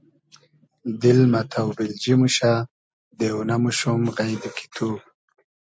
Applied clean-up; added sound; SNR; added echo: none; none; none; none.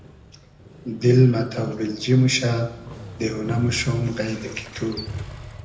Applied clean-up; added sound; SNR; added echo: none; Motorcycle; 15 dB; reverberation time 0.7 s.